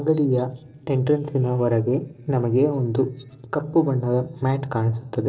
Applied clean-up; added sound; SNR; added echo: neural separator model SepFormer DNS4.